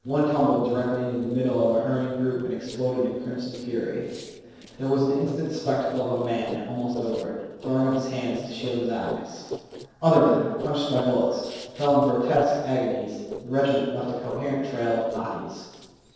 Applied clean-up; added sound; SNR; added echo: neural separator model SepFormer DNS4.